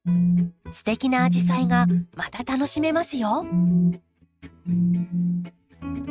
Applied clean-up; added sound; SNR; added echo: neural mask model RNNoise.